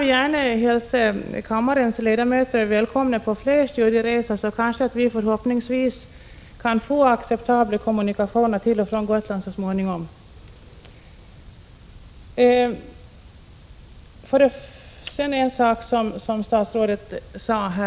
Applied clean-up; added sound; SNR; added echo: none; none; none; none.